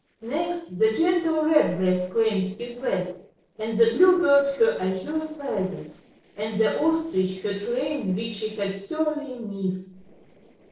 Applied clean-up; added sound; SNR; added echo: neural separator model SepFormer DNS4.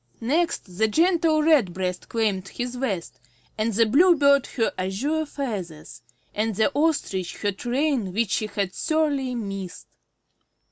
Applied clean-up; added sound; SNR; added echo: none; none; none; none.